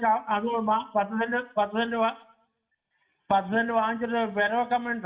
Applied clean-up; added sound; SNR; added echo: none; none; none; reverberation time 0.6 s.